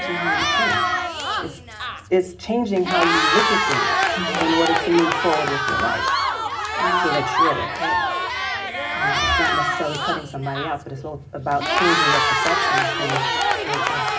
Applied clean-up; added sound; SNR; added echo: none; Cheering; -4 dB; reverberation time 0.4 s.